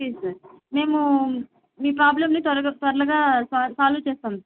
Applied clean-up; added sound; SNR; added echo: none; none; none; none.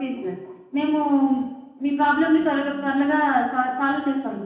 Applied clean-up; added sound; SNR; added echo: none; Piano; 16 dB; reverberation time 0.9 s.